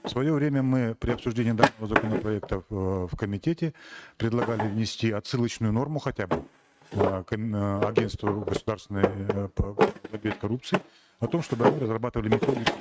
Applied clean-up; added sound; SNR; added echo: neural mask model RNNoise.